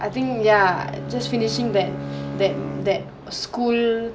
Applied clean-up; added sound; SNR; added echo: none; Bowed string instrument; 10 dB; none.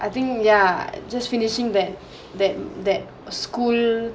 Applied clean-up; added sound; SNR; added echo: none; none; none; none.